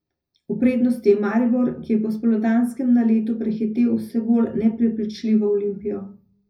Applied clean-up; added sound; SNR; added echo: none; none; none; reverberation time 0.4 s.